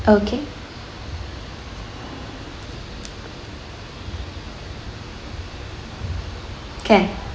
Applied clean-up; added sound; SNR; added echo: none; none; none; none.